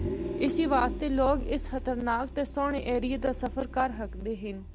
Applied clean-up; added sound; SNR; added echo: none; Vehicle; 6 dB; none.